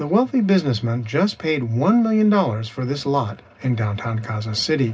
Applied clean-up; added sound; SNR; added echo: none; none; none; reverberation time 0.4 s.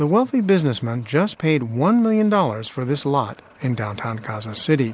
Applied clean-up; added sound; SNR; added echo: none; none; none; none.